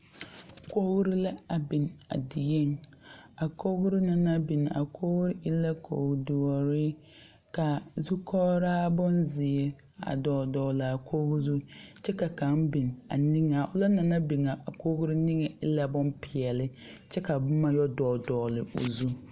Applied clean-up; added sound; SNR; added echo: none; none; none; none.